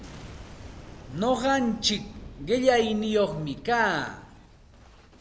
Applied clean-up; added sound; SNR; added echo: none; Boom; 17 dB; none.